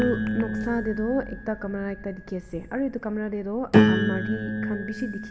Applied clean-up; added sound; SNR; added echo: none; Piano; -2 dB; reverberation time 1.3 s.